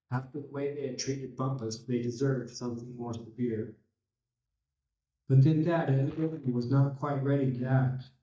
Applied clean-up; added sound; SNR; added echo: neural mask model DeepFilterNet 3.